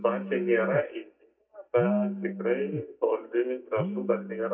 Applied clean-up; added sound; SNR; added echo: neural mask model DeepFilterNet 3.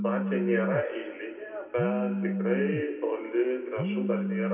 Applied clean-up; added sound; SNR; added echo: none; Telephone; 2 dB; reverberation time 2.0 s.